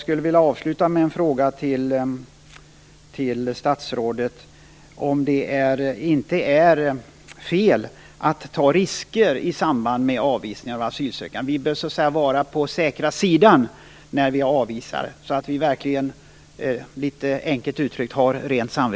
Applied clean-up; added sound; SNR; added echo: none; none; none; none.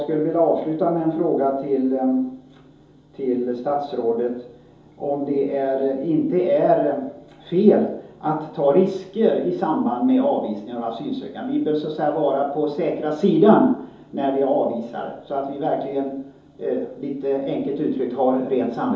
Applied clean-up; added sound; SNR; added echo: none; none; none; reverberation time 2.8 s.